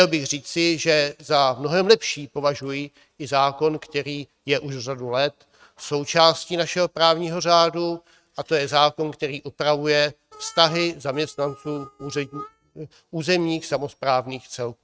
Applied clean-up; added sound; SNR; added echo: neural mask model RNNoise.